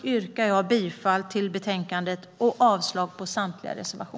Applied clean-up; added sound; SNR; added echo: none; none; none; none.